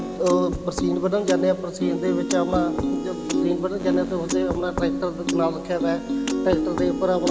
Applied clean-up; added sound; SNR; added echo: none; Piano; 1 dB; none.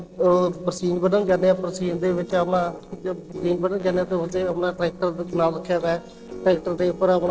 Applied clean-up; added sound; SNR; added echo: neural separator model SepFormer DNS4.